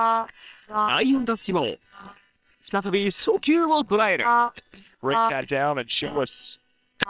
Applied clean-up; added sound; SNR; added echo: neural separator model SepFormer WHAM!.